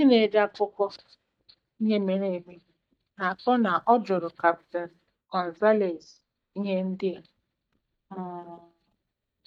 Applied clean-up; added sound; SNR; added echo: neural mask model DeepFilterNet 3.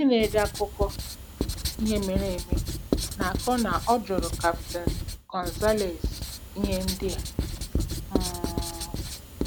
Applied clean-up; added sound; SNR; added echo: none; Writing; 2 dB; none.